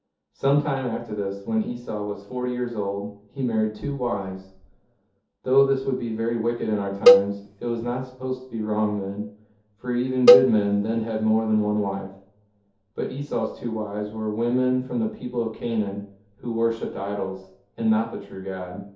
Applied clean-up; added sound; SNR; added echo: none; Cowbell; -4 dB; reverberation time 0.5 s.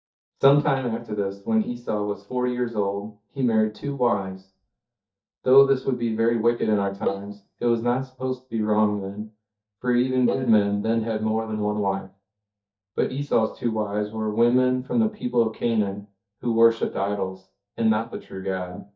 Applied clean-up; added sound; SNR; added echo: neural mask model DeepFilterNet 3.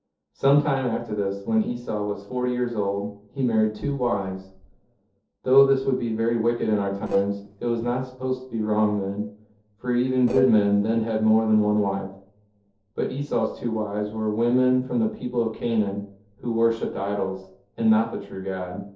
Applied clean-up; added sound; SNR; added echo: neural separator model SepFormer DNS4.